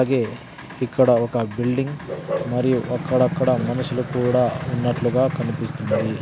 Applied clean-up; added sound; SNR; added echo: none; none; none; none.